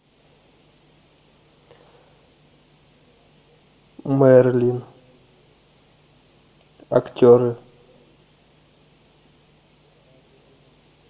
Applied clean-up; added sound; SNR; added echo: none; none; none; reverberation time 0.3 s.